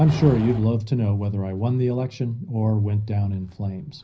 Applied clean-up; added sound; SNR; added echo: none; Livestock, farm animals, working animals; 19 dB; reverberation time 0.4 s.